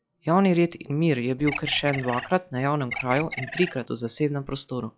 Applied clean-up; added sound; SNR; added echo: classical method log-MMSE.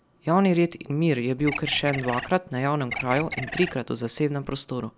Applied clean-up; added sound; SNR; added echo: none; Bird; 8 dB; none.